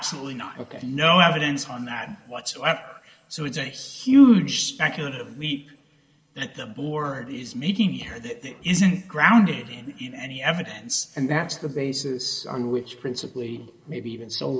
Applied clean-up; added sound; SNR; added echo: none; none; none; reverberation time 1.3 s.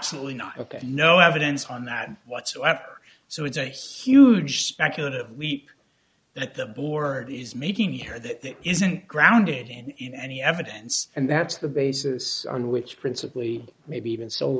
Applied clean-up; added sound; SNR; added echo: none; none; none; none.